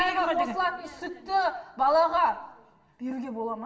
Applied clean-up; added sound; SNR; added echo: none; none; none; reverberation time 0.8 s.